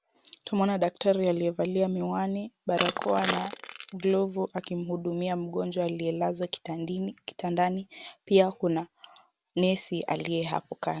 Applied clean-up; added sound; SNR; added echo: none; Crushing; 5 dB; none.